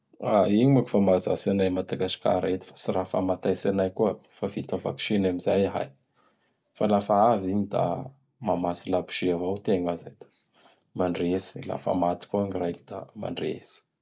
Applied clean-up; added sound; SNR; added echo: none; none; none; none.